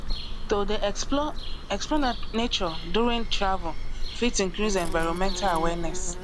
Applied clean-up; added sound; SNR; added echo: none; Bird vocalization, bird call, bird song; 0 dB; none.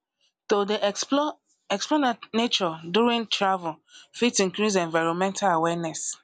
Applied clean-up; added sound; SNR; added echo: none; none; none; none.